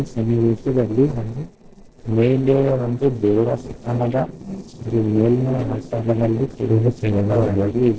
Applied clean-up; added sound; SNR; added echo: neural separator model SepFormer DNS4.